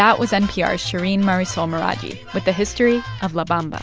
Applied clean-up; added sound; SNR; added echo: none; none; none; none.